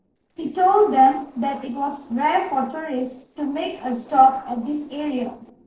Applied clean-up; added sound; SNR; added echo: neural separator model SepFormer DNS4.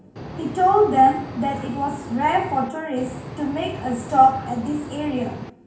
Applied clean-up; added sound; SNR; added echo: none; Boat, Water vehicle; 13 dB; reverberation time 0.3 s.